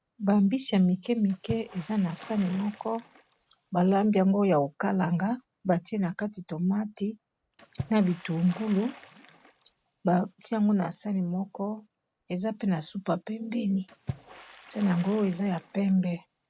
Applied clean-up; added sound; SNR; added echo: none; Water / Splash, splatter; 20 dB; none.